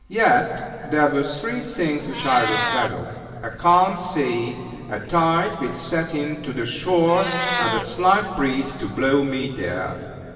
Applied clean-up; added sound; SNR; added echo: none; Meow; 11 dB; reverberation time 2.9 s.